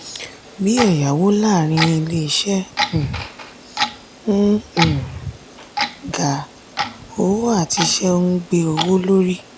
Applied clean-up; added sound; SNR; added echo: none; Clock; 9 dB; none.